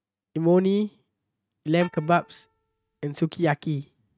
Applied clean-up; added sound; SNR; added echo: neural mask model RNNoise.